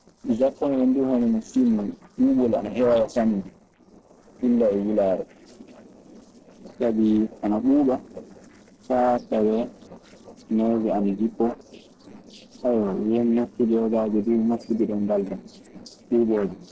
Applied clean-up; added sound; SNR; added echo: neural separator model SepFormer DNS4.